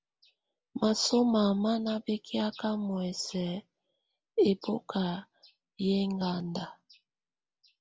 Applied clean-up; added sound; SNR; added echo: none; none; none; none.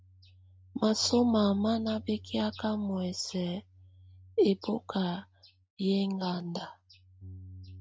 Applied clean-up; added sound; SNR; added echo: neural mask model RNNoise.